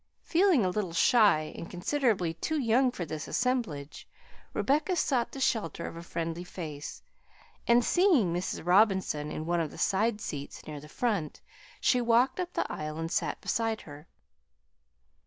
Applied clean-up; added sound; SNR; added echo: none; none; none; none.